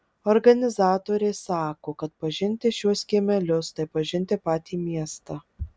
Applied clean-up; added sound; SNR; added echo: none; none; none; none.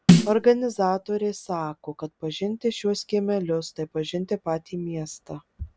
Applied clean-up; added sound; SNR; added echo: none; Snare drum; -5 dB; none.